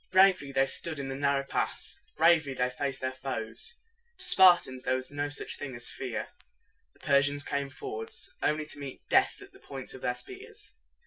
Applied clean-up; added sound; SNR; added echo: none; none; none; none.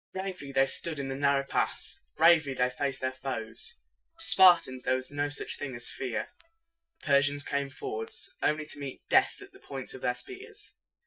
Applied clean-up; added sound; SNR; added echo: neural mask model DeepFilterNet 3.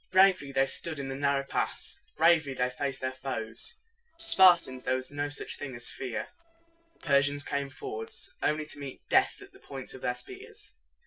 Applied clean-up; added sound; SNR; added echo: neural separator model SepFormer DNS4.